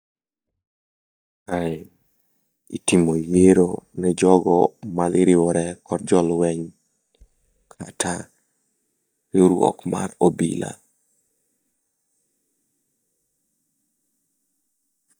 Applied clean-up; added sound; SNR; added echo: neural mask model DeepFilterNet 3.